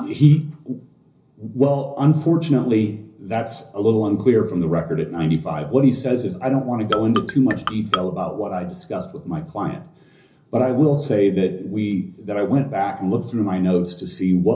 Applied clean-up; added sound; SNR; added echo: none; Marimba, xylophone; 6 dB; reverberation time 0.5 s.